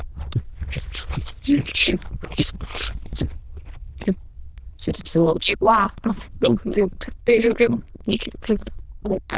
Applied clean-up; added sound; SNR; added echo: neural diffusion model UNIVERSE++.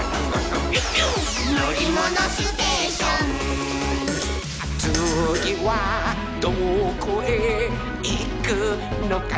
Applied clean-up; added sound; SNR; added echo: none; Fart; 10 dB; none.